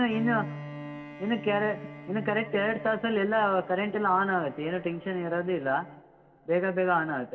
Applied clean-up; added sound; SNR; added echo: none; Bowed string instrument; 15 dB; reverberation time 2.9 s.